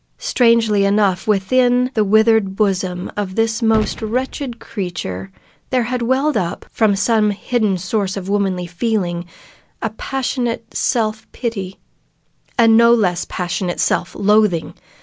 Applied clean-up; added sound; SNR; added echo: none; Gunshot, gunfire; 16 dB; none.